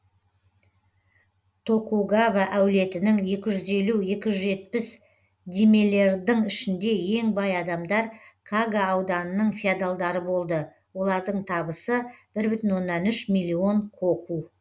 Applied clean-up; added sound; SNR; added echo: none; none; none; none.